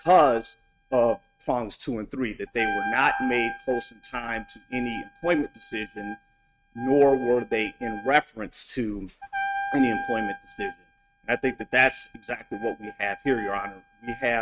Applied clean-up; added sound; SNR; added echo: neural mask model RNNoise.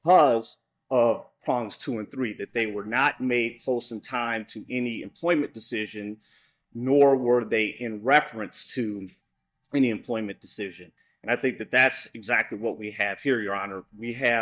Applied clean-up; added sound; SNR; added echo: neural mask model DeepFilterNet 3.